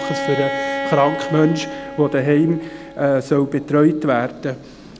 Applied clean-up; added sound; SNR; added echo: none; Bowed string instrument; 9 dB; none.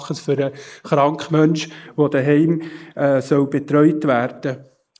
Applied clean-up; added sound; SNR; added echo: neural mask model Resemble Enhance denoiser.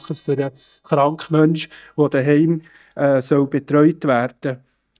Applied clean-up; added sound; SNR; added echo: neural mask model DeepFilterNet 3.